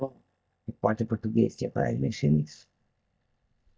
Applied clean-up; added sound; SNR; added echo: neural mask model DeepFilterNet 3.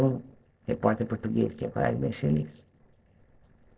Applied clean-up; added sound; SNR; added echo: neural separator model SepFormer DNS4.